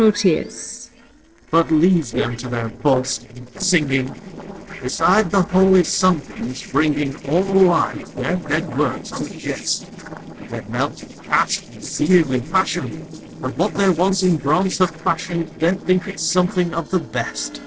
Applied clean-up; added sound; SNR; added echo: neural separator model SepFormer DNS4.